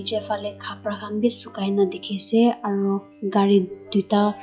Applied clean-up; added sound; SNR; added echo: classical method log-MMSE.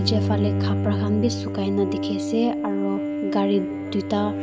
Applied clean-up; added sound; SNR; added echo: none; Bowed string instrument; 0 dB; none.